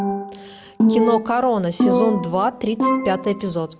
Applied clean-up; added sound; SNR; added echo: none; Percussion; 0 dB; none.